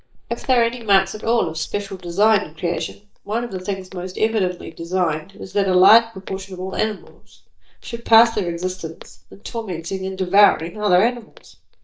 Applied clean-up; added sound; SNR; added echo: neural mask model DeepFilterNet 3.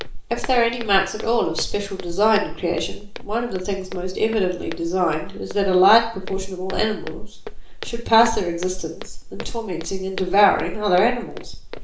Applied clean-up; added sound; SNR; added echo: none; Walk, footsteps; 7 dB; reverberation time 0.5 s.